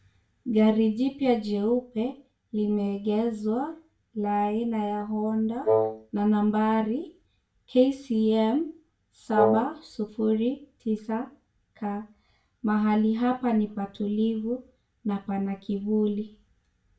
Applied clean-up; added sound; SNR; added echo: none; Wind instrument, woodwind instrument; -2 dB; reverberation time 0.3 s.